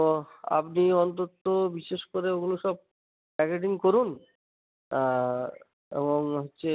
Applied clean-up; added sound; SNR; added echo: none; none; none; none.